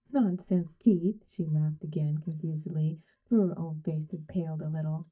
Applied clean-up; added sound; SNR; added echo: neural mask model DeepFilterNet 3.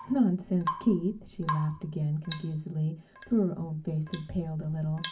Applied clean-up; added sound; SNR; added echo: none; Drip / Water tap, faucet / Rain; 12 dB; reverberation time 0.3 s.